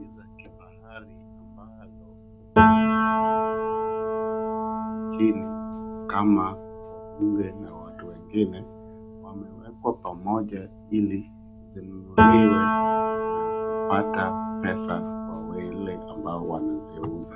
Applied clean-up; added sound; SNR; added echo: none; Piano; -4 dB; none.